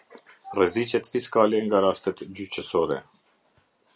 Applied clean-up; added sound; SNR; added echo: none; none; none; none.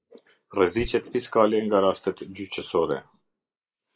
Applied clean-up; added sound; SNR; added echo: neural mask model Resemble Enhance denoiser.